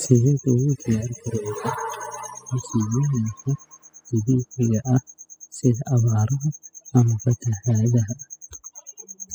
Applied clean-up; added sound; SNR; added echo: classical method spectral subtraction.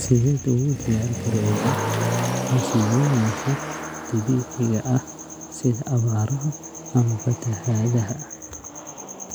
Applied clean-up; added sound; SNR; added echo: none; Motor vehicle (road); 7 dB; none.